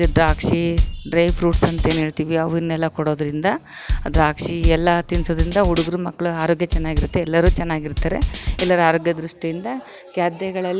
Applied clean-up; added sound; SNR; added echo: none; Drum kit; 2 dB; none.